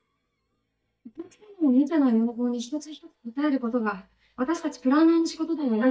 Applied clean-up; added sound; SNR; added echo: neural mask model DeepFilterNet 3.